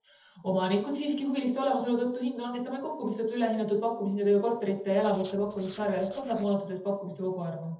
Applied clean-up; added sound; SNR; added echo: neural separator model SepFormer DNS4.